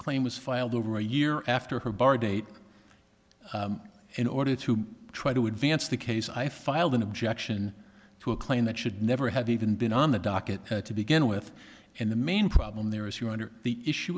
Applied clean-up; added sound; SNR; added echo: none; none; none; none.